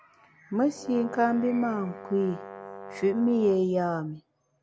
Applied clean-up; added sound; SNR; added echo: none; Brass instrument; 15 dB; none.